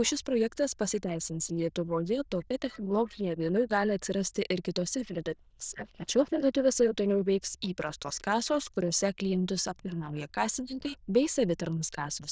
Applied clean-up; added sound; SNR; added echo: neural diffusion model UNIVERSE++.